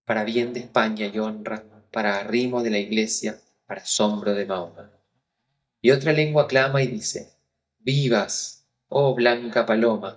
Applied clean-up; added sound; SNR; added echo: neural mask model DeepFilterNet 3.